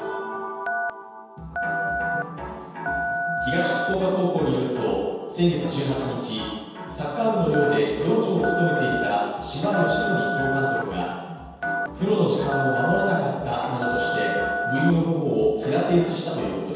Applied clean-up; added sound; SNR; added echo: none; Telephone; 3 dB; reverberation time 1.2 s.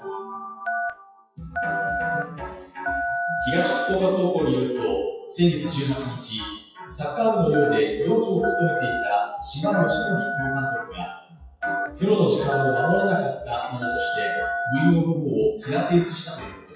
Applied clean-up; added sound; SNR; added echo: classical method WPE with log-MMSE.